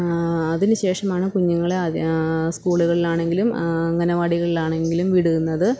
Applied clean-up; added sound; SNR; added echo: none; none; none; none.